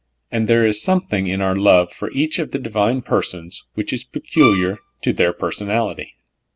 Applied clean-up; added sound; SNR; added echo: none; Bowed string instrument; 6 dB; none.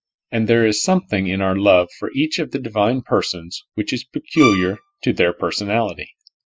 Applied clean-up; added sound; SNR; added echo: classical method Wiener filter.